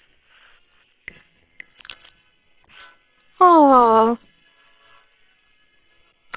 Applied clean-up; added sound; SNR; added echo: neural separator model SepFormer WHAM!.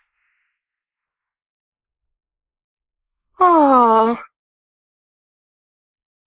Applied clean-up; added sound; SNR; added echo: neural mask model Resemble Enhance denoiser.